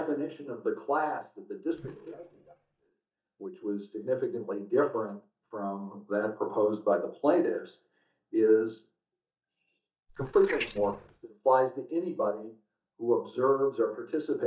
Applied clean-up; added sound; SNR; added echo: neural mask model DeepFilterNet 3.